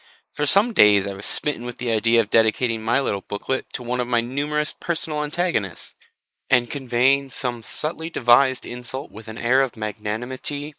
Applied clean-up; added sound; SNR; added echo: neural mask model Resemble Enhance denoiser.